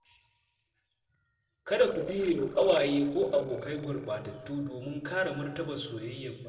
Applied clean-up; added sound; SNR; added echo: neural separator model SepFormer DNS4.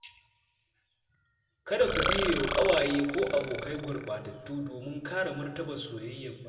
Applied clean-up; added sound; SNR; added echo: none; Burping, eructation; 2 dB; reverberation time 1.5 s.